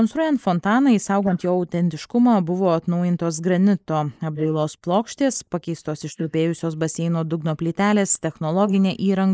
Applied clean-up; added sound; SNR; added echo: neural mask model Resemble Enhance denoiser.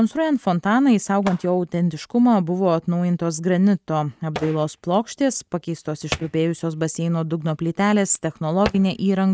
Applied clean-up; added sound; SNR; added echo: neural mask model RNNoise.